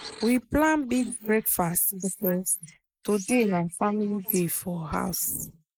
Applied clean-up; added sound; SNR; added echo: neural mask model Resemble Enhance denoiser.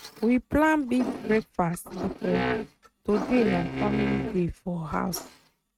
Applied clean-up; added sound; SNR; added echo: neural mask model RNNoise.